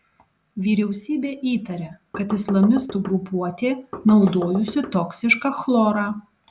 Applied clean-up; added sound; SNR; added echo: none; Knock; 12 dB; none.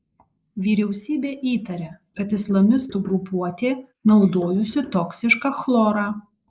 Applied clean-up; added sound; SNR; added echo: neural mask model Resemble Enhance denoiser.